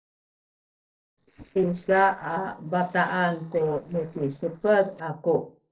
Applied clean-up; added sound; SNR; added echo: neural separator model SepFormer DNS4.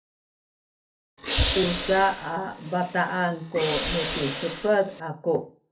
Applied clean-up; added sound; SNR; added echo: none; Hiss / Breathing; 3 dB; reverberation time 0.3 s.